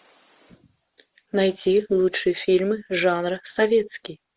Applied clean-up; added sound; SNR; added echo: none; none; none; none.